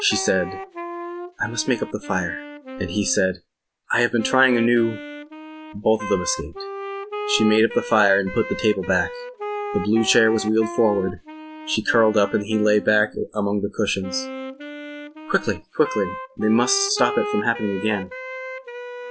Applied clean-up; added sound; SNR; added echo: none; Wind instrument, woodwind instrument; 10 dB; none.